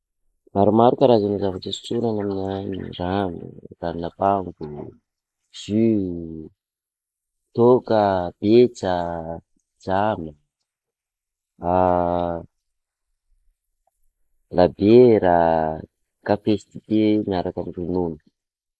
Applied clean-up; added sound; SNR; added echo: neural mask model Resemble Enhance denoiser.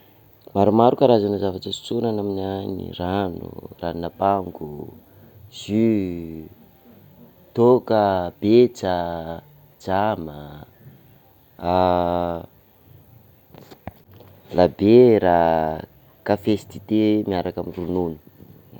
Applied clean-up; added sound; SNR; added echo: none; none; none; none.